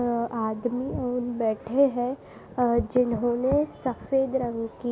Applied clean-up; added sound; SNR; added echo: none; none; none; none.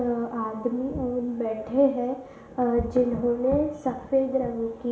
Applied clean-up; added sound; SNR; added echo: none; none; none; reverberation time 0.5 s.